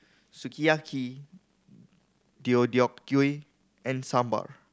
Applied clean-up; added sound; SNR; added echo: none; none; none; none.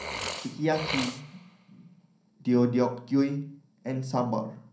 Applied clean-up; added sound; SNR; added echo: none; Burping, eructation; 11 dB; reverberation time 0.6 s.